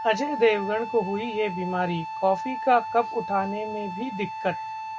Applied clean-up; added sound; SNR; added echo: none; Wind instrument, woodwind instrument; 7 dB; none.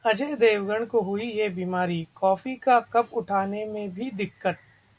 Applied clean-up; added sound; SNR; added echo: none; none; none; none.